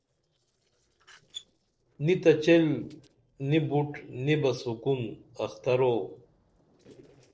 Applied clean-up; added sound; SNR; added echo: neural separator model SepFormer DNS4.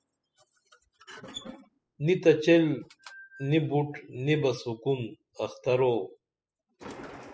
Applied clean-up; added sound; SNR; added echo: classical method spectral subtraction.